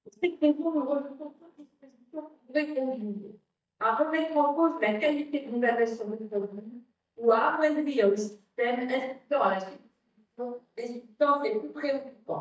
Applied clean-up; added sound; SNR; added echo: neural mask model DeepFilterNet 3.